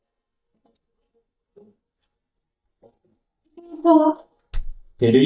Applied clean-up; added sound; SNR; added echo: neural mask model DeepFilterNet 3.